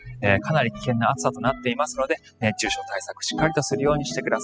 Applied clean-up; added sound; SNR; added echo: classical method spectral subtraction.